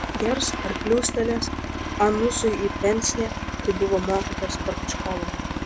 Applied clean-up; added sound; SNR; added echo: none; Aircraft; 4 dB; none.